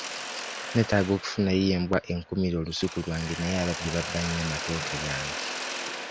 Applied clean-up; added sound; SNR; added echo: none; Mechanisms; 7 dB; none.